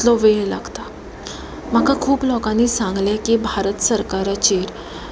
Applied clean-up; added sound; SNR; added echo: none; none; none; none.